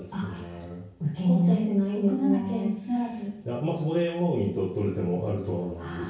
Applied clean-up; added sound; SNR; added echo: none; none; none; reverberation time 0.6 s.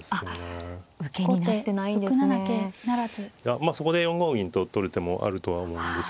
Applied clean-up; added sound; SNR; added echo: none; none; none; none.